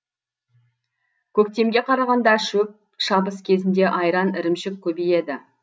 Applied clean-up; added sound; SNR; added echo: none; none; none; none.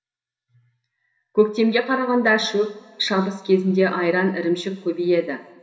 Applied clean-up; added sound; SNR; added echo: none; none; none; reverberation time 2.8 s.